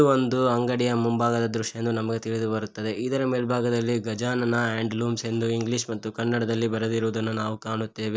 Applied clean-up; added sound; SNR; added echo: none; none; none; none.